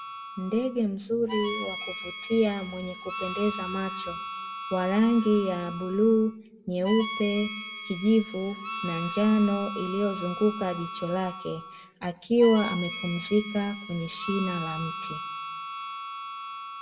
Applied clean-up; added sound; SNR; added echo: none; Harmonica; 9 dB; reverberation time 0.6 s.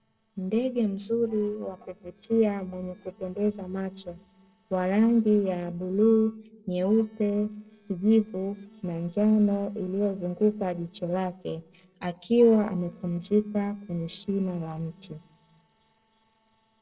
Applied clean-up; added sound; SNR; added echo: neural separator model SepFormer DNS4.